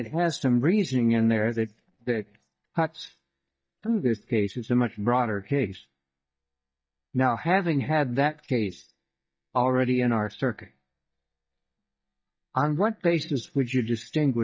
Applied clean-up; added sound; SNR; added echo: neural mask model DeepFilterNet 3.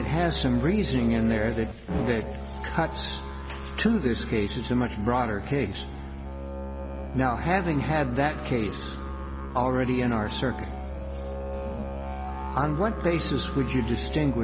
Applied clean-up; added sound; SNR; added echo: none; Musical instrument; 6 dB; none.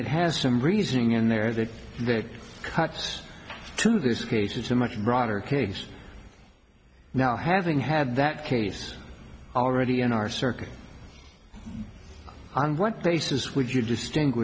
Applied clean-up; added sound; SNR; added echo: none; none; none; none.